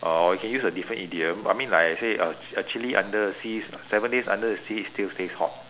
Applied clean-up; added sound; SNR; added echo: none; none; none; none.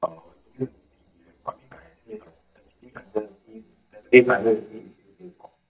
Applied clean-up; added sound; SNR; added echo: neural mask model DeepFilterNet 3.